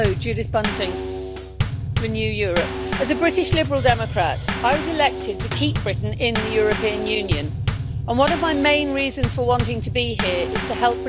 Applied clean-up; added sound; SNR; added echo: none; Bass drum / Snare drum / Drum kit; 2 dB; none.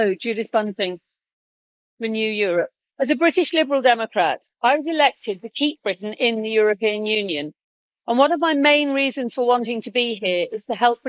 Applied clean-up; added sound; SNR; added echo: neural mask model Resemble Enhance denoiser.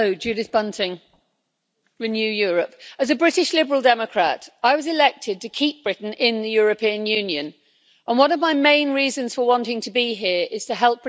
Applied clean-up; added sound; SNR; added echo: none; none; none; none.